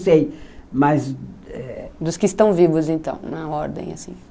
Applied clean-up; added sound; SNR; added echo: none; none; none; none.